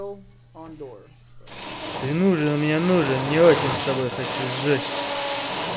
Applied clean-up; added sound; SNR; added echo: none; Drill; 5 dB; none.